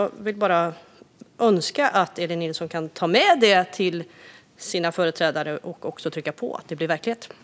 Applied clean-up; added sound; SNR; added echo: none; none; none; none.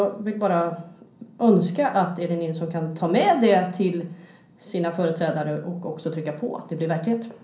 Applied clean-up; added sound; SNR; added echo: none; none; none; reverberation time 0.6 s.